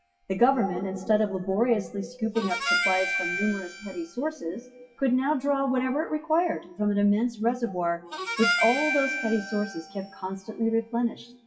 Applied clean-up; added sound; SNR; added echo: classical method WPE with log-MMSE.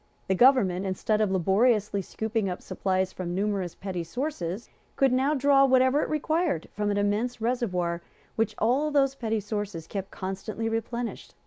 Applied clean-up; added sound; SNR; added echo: none; none; none; none.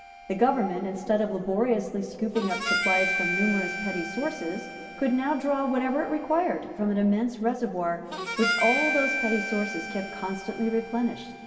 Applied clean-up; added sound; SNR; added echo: none; Harmonica; 6 dB; reverberation time 2.3 s.